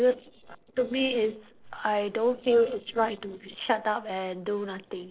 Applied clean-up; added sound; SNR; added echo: neural separator model SepFormer DNS4.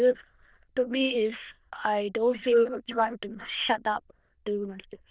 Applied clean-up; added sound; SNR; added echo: neural diffusion model UNIVERSE++.